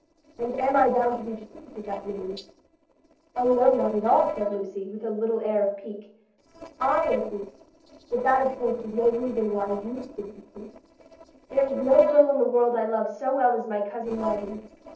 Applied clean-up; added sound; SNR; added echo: neural separator model SepFormer DNS4.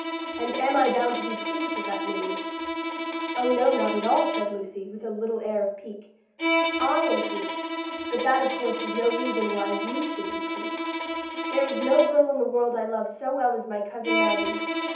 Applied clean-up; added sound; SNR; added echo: none; Bowed string instrument; 3 dB; reverberation time 0.6 s.